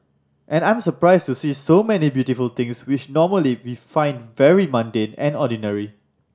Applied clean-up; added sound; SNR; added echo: none; none; none; none.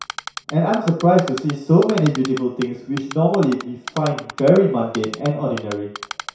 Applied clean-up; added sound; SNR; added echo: none; Typing; 15 dB; reverberation time 0.6 s.